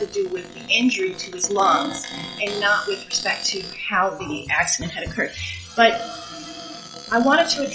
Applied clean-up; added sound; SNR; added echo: classical method log-MMSE.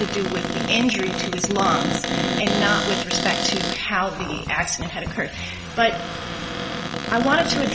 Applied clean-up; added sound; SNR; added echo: none; Cupboard open or close; 2 dB; none.